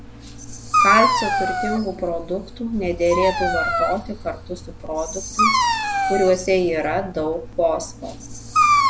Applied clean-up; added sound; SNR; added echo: none; Dog; -1 dB; none.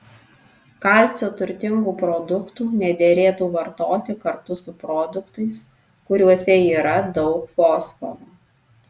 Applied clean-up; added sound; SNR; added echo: none; none; none; none.